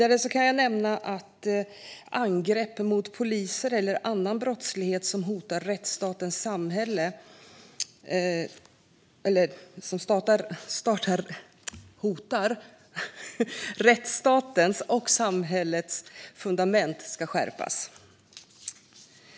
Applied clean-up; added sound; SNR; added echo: none; none; none; none.